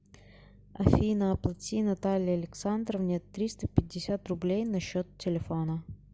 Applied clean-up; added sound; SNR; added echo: none; none; none; none.